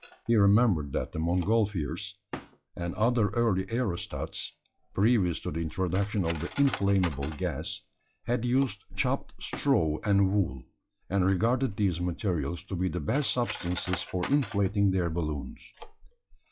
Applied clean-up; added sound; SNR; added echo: classical method log-MMSE.